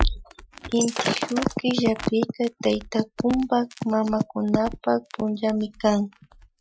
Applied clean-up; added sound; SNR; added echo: classical method Wiener filter.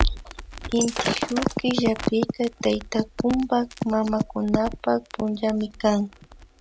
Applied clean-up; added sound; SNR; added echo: none; Shatter + Crackle; 8 dB; none.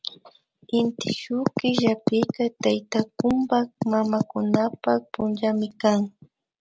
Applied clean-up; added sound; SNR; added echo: none; none; none; none.